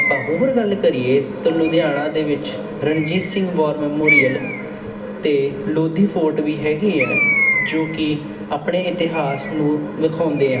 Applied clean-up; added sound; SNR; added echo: none; Bird; 6 dB; reverberation time 1.6 s.